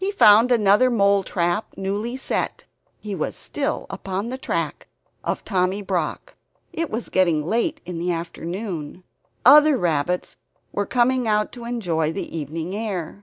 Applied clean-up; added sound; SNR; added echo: none; none; none; none.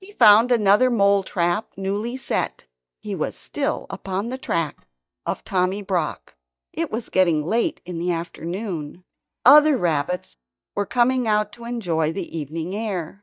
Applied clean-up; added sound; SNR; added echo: neural mask model DeepFilterNet 3.